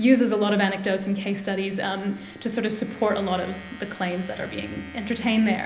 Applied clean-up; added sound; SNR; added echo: none; Domestic sounds, home sounds; 19 dB; reverberation time 0.8 s.